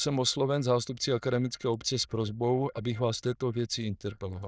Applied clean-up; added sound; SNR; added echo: neural diffusion model UNIVERSE++.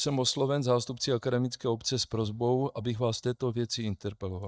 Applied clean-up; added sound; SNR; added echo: neural mask model DeepFilterNet 3.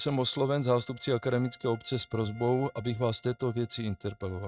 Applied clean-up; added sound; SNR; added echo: neural mask model RNNoise.